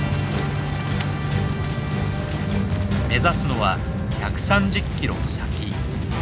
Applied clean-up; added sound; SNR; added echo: none; none; none; none.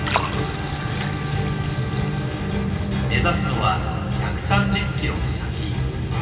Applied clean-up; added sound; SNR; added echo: none; Liquid; 14 dB; reverberation time 2.6 s.